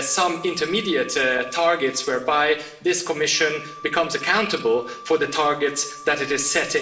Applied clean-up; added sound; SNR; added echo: none; Wind instrument, woodwind instrument; 18 dB; reverberation time 0.8 s.